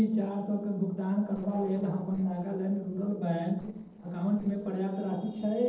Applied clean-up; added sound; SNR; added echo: neural separator model SepFormer DNS4.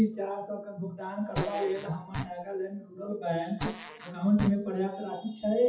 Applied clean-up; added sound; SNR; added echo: classical method WPE with log-MMSE.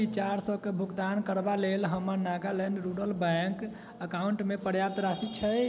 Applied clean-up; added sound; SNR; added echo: none; none; none; none.